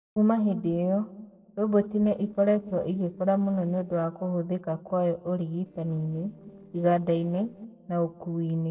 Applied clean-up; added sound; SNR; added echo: neural separator model SepFormer DNS4.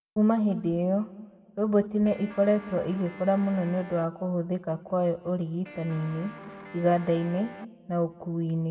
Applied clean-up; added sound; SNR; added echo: none; Guitar; 17 dB; reverberation time 1.2 s.